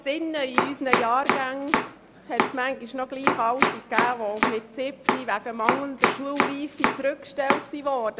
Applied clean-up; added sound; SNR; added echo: none; Domestic sounds, home sounds; -1 dB; none.